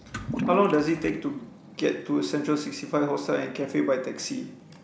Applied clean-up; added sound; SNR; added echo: none; Toilet flush / Liquid; 12 dB; none.